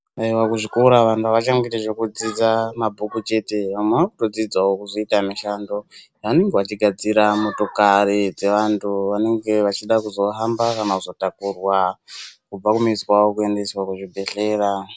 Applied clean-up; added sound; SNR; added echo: none; none; none; none.